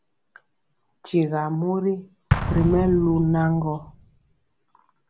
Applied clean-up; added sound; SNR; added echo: none; Explosion; 7 dB; none.